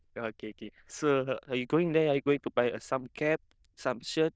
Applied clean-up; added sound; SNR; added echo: neural diffusion model UNIVERSE++.